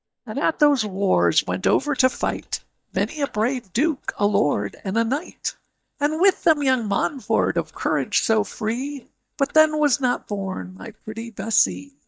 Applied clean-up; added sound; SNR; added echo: neural mask model DeepFilterNet 3.